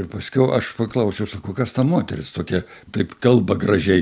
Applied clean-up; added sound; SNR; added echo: none; none; none; none.